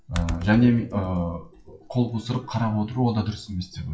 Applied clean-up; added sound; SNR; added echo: classical method WPE with log-MMSE.